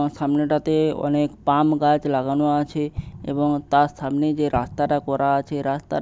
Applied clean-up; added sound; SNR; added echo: none; Explosion; 17 dB; none.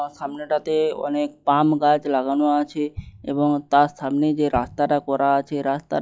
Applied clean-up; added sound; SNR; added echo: classical method log-MMSE.